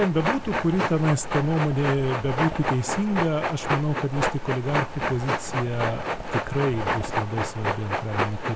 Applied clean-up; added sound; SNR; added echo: none; Train; 2 dB; none.